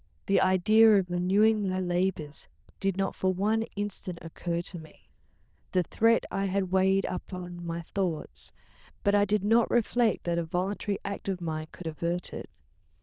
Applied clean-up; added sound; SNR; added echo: neural diffusion model UNIVERSE++.